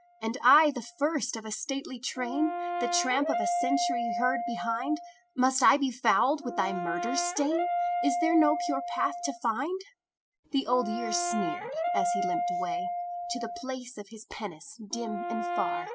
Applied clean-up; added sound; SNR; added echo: classical method spectral subtraction.